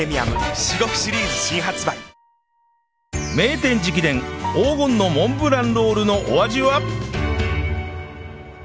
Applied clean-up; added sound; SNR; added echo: none; Piano; 18 dB; none.